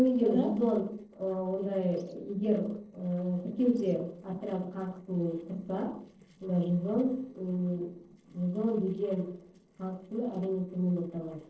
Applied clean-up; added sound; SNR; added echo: neural separator model SepFormer DNS4.